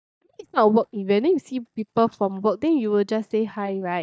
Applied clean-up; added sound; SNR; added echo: neural mask model DeepFilterNet 3.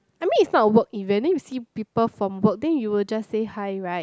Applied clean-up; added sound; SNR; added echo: none; none; none; none.